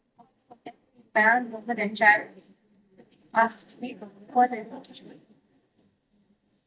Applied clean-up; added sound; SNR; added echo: neural mask model DeepFilterNet 3.